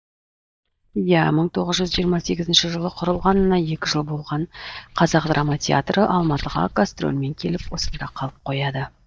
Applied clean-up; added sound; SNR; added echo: neural mask model DeepFilterNet 3.